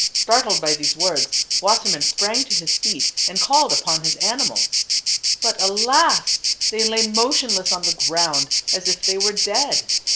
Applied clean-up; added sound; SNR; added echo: none; Insect; -4 dB; none.